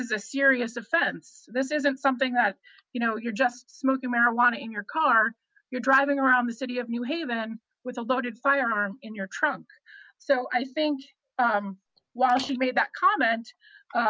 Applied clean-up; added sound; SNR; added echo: none; Slam; 18 dB; none.